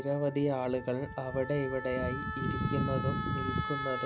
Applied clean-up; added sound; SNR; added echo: none; Wind instrument, woodwind instrument; 7 dB; none.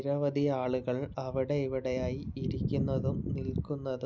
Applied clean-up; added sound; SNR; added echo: none; none; none; none.